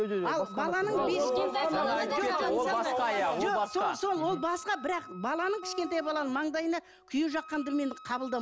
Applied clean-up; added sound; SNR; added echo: none; Acoustic guitar + Wind instrument, woodwind instrument; 16 dB; none.